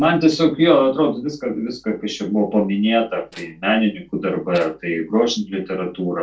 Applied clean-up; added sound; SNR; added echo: neural separator model SepFormer DNS4.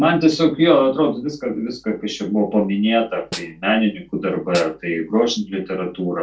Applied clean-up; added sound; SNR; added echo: none; Snare drum; 16 dB; reverberation time 0.2 s.